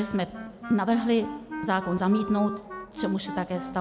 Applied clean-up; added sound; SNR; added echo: none; Wind instrument, woodwind instrument; 10 dB; none.